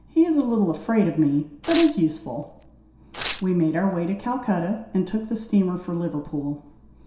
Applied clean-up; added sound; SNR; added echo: none; Tearing; 10 dB; reverberation time 0.7 s.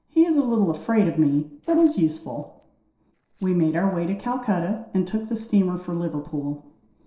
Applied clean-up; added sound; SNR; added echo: neural separator model SepFormer DNS4.